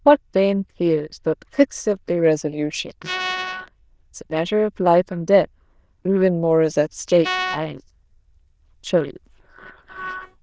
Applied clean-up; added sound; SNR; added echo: neural diffusion model UNIVERSE++.